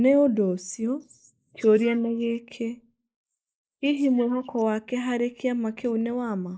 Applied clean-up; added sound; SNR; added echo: neural mask model Resemble Enhance denoiser.